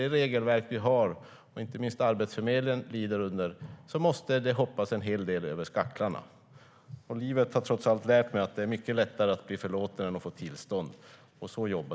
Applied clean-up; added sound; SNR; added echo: none; none; none; none.